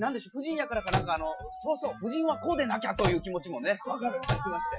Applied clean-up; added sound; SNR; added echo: classical method Wiener filter.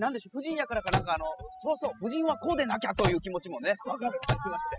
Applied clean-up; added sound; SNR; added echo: classical method spectral subtraction.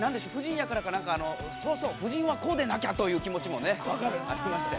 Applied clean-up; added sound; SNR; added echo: none; none; none; none.